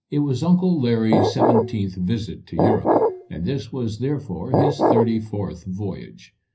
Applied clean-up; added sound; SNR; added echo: none; Glass; -3 dB; reverberation time 0.4 s.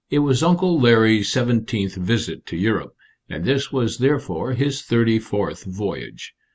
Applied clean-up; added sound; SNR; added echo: none; none; none; none.